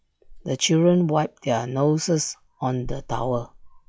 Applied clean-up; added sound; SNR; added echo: classical method log-MMSE.